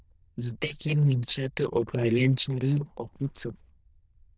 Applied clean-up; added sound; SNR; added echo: neural diffusion model UNIVERSE++.